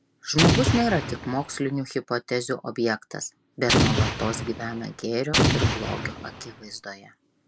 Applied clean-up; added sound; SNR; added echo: none; Explosion; -3 dB; none.